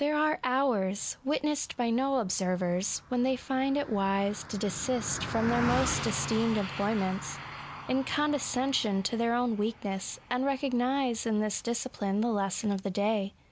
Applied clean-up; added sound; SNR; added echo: none; Car passing by; 12 dB; none.